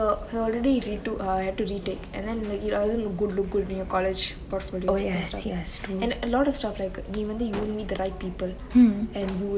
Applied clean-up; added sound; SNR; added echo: none; Gunshot, gunfire; 15 dB; none.